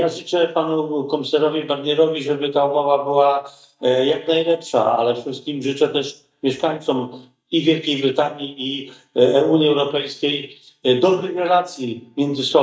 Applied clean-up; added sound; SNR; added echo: neural mask model DeepFilterNet 3.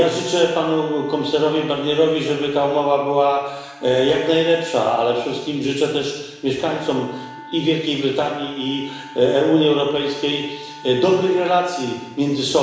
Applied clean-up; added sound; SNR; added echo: none; Wind instrument, woodwind instrument; 20 dB; reverberation time 1.0 s.